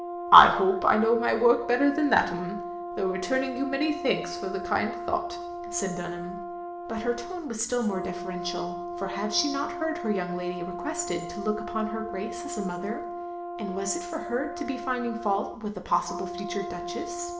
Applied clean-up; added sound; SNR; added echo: none; Brass instrument; 8 dB; reverberation time 0.7 s.